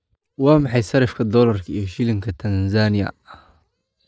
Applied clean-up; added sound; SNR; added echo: neural mask model DeepFilterNet 3.